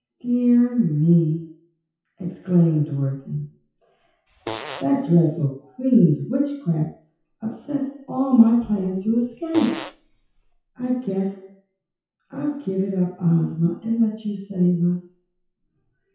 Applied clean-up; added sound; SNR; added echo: classical method WPE with log-MMSE.